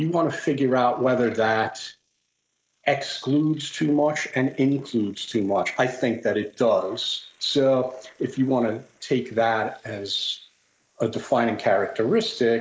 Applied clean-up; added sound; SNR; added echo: neural mask model Resemble Enhance denoiser.